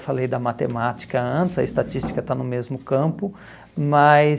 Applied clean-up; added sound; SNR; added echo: none; none; none; none.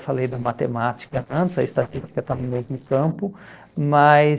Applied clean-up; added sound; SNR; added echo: neural separator model SepFormer DNS4.